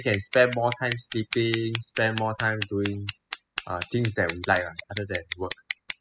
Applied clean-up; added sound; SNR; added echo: classical method spectral subtraction.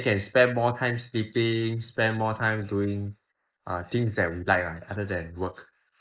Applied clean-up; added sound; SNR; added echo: neural mask model Resemble Enhance denoiser.